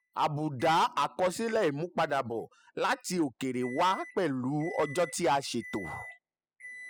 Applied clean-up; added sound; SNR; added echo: classical method spectral subtraction.